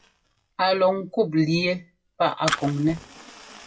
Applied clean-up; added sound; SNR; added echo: classical method WPE with log-MMSE.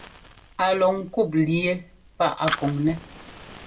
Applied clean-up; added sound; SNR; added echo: none; Fire; 12 dB; reverberation time 0.2 s.